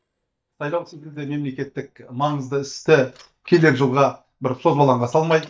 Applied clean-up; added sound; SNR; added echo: neural mask model DeepFilterNet 3.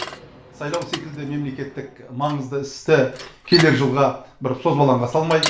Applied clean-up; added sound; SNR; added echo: none; Bicycle; 11 dB; reverberation time 0.4 s.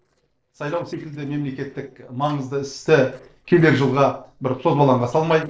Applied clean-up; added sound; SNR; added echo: neural separator model SepFormer DNS4.